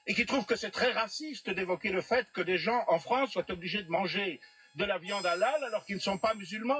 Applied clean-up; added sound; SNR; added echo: classical method WPE with log-MMSE.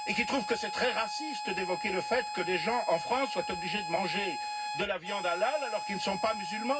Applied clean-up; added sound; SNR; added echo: none; Harmonica; 5 dB; reverberation time 0.4 s.